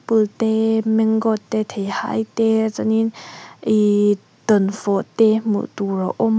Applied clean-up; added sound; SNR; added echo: none; none; none; none.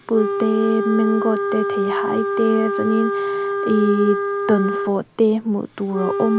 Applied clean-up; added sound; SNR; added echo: none; Wind instrument, woodwind instrument; 3 dB; none.